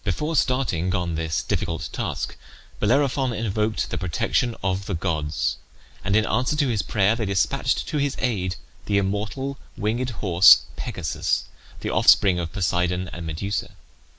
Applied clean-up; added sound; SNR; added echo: none; none; none; none.